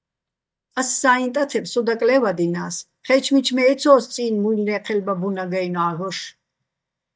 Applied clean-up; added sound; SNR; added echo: neural mask model DeepFilterNet 3.